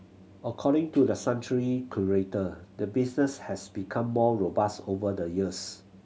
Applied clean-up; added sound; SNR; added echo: none; none; none; none.